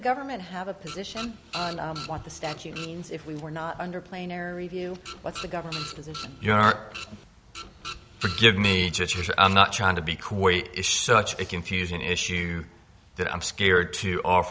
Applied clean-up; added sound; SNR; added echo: none; Printer; 13 dB; none.